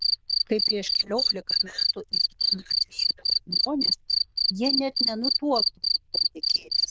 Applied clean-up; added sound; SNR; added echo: neural diffusion model UNIVERSE++.